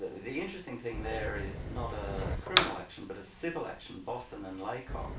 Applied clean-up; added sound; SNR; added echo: none; Fire; -3 dB; reverberation time 0.3 s.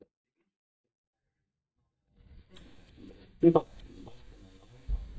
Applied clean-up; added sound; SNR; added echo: neural mask model DeepFilterNet 3.